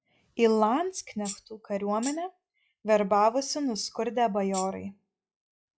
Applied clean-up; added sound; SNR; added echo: classical method log-MMSE.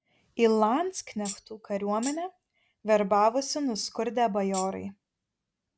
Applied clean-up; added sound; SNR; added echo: none; Tambourine; 15 dB; none.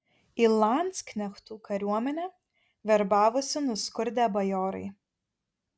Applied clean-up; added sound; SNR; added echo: none; none; none; none.